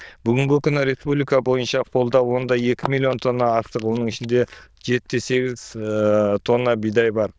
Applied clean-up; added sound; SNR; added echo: neural diffusion model UNIVERSE++.